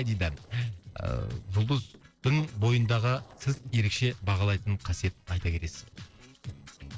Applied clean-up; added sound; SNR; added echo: neural separator model SepFormer DNS4.